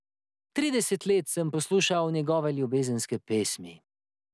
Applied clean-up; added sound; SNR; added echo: none; none; none; none.